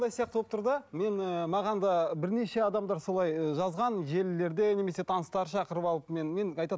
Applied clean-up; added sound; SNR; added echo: none; none; none; none.